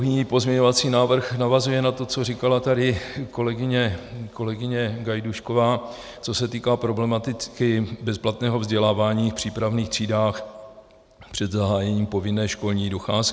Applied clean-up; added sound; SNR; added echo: none; none; none; none.